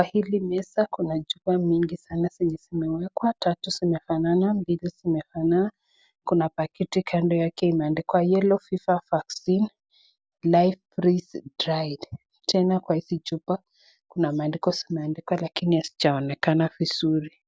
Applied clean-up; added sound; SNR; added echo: none; none; none; none.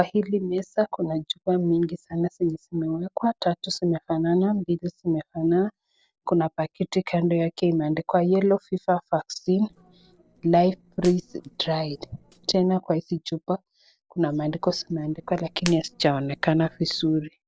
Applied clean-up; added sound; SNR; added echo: neural separator model SepFormer DNS4.